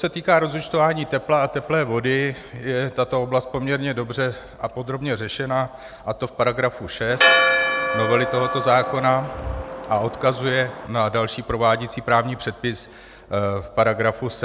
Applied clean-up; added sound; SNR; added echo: none; Church bell; 0 dB; none.